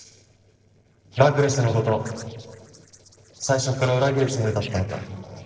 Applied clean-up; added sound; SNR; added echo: neural separator model SepFormer DNS4.